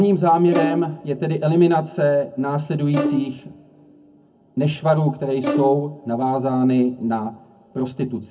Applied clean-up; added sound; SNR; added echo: none; Bowed string instrument; 9 dB; reverberation time 0.3 s.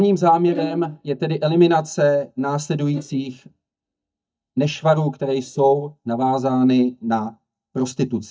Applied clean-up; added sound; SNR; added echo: neural mask model DeepFilterNet 3.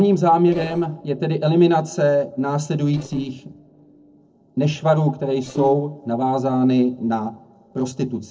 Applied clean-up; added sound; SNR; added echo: neural separator model SepFormer DNS4.